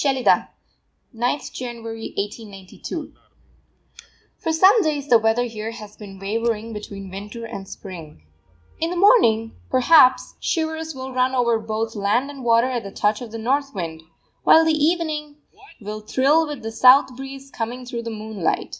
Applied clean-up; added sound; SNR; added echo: none; none; none; none.